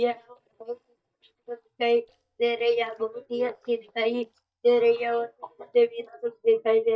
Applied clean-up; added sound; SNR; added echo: neural mask model DeepFilterNet 3.